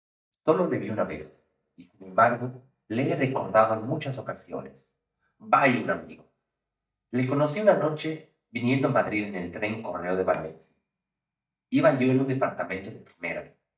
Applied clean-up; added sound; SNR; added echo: neural mask model DeepFilterNet 3.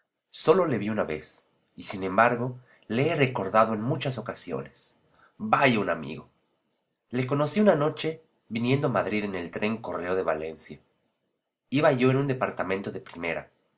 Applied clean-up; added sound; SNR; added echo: none; none; none; none.